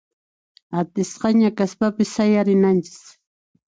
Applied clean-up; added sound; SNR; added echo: none; none; none; none.